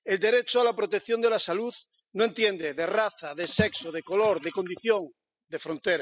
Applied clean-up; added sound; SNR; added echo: classical method spectral subtraction.